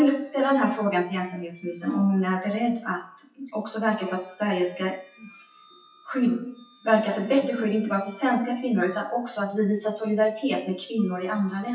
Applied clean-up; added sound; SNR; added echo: classical method WPE with log-MMSE.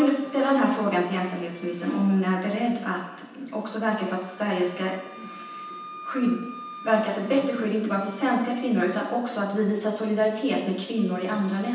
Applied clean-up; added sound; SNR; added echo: none; Wind instrument, woodwind instrument; 20 dB; reverberation time 0.9 s.